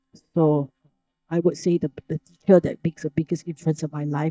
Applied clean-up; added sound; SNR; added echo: neural mask model DeepFilterNet 3.